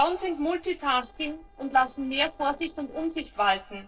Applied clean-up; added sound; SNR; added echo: neural separator model SepFormer DNS4.